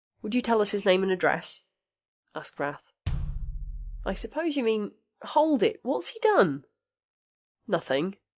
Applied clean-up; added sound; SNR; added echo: classical method log-MMSE.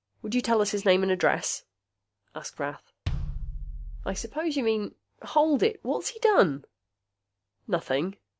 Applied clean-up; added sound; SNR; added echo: none; Bass drum; 6 dB; none.